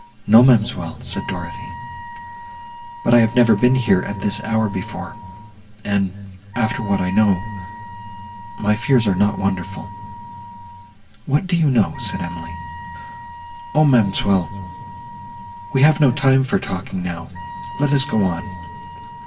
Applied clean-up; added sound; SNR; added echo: none; Wind instrument, woodwind instrument; 15 dB; reverberation time 2.7 s.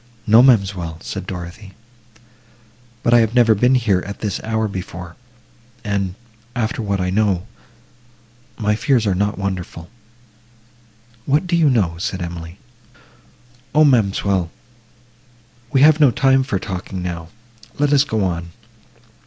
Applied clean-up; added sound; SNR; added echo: none; none; none; none.